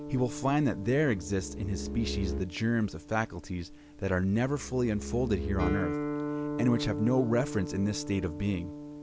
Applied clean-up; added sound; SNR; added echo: none; Guitar + Bowed string instrument; 6 dB; none.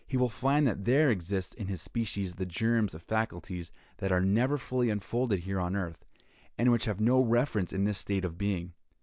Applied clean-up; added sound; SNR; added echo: none; none; none; none.